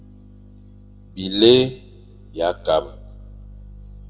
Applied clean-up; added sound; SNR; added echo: none; none; none; reverberation time 0.5 s.